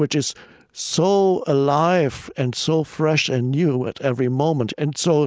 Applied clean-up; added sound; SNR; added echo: none; none; none; none.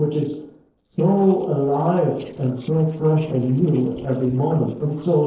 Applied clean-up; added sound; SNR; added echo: neural separator model SepFormer DNS4.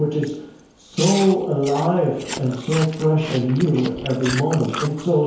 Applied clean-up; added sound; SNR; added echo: none; Chewing, mastication; 13 dB; reverberation time 1.0 s.